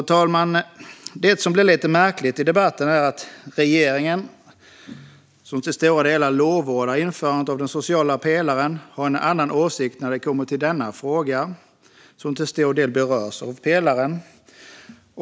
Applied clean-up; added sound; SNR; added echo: none; none; none; none.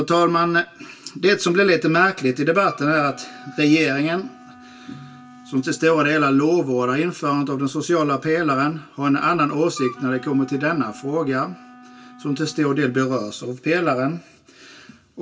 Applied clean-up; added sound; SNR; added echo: none; Wind instrument, woodwind instrument; 20 dB; reverberation time 0.1 s.